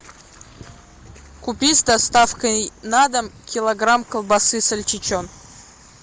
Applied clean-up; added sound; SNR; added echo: none; none; none; none.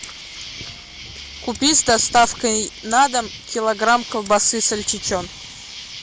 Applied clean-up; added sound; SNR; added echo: none; Scissors + Insect; 15 dB; none.